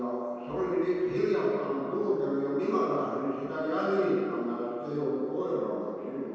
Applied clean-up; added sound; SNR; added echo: none; none; none; reverberation time 2.1 s.